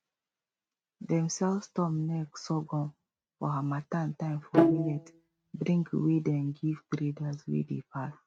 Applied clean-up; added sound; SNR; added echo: neural mask model RNNoise.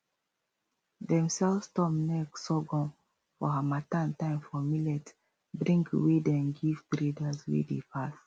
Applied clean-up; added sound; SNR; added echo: none; none; none; none.